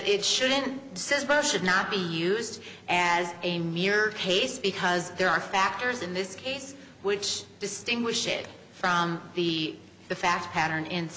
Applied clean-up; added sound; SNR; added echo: none; none; none; none.